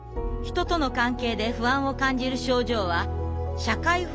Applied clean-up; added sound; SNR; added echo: none; none; none; none.